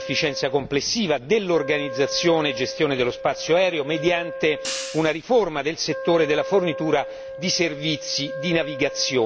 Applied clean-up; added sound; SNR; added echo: none; Hi-hat + Wind instrument, woodwind instrument; 10 dB; none.